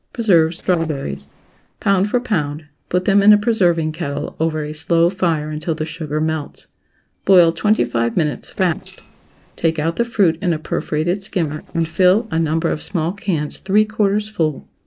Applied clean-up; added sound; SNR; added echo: neural separator model SepFormer DNS4.